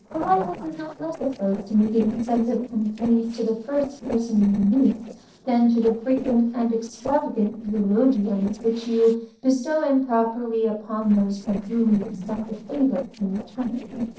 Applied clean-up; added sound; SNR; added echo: neural separator model SepFormer DNS4.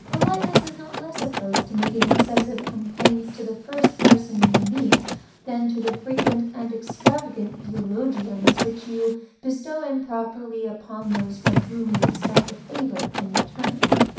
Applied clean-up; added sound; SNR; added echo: none; Mechanisms; -4 dB; reverberation time 0.6 s.